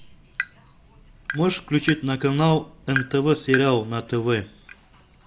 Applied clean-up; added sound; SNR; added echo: none; Tap; 11 dB; none.